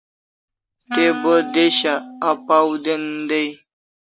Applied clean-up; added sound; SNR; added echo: none; Wind instrument, woodwind instrument; 11 dB; none.